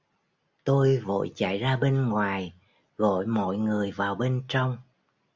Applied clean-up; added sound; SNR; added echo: none; none; none; none.